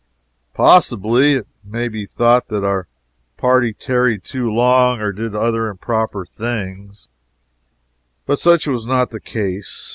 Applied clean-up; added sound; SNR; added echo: none; none; none; none.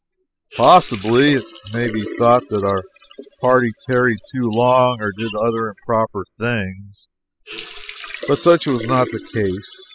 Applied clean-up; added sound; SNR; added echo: classical method spectral subtraction.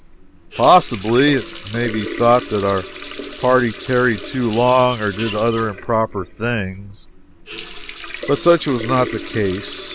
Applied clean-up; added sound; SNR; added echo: none; Water tap, faucet; 13 dB; none.